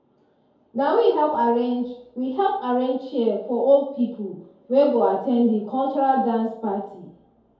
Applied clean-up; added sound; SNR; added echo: none; none; none; reverberation time 2.3 s.